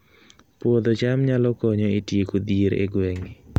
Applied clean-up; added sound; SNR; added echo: none; none; none; none.